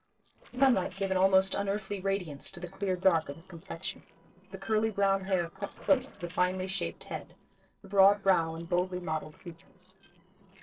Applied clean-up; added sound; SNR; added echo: neural separator model SepFormer DNS4.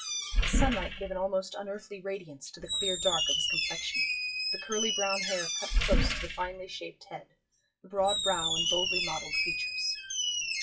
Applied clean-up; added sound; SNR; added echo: classical method WPE with log-MMSE.